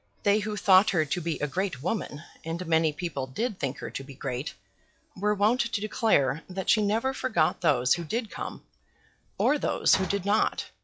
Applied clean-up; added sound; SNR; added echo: classical method log-MMSE.